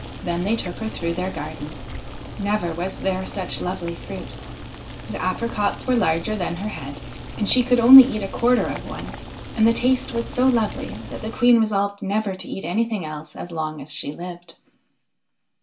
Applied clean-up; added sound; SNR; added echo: none; Boiling; 13 dB; reverberation time 0.2 s.